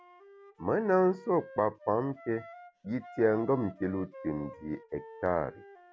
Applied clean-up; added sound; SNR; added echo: none; Wind instrument, woodwind instrument; 18 dB; none.